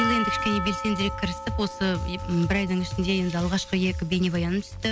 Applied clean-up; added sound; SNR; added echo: none; Percussion; 8 dB; none.